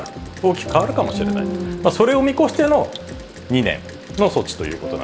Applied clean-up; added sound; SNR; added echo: none; Thunder / Rain + Rain; 19 dB; none.